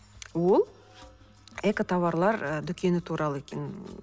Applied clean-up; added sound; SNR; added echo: none; none; none; none.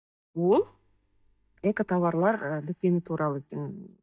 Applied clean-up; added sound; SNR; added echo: neural mask model DeepFilterNet 3.